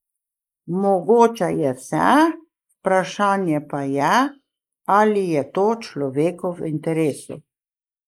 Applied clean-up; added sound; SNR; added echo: neural mask model Resemble Enhance denoiser.